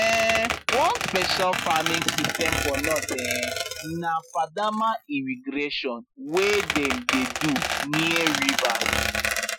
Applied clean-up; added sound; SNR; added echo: classical method Wiener filter.